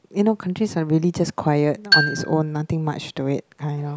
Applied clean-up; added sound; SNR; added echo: none; Marimba, xylophone; 2 dB; none.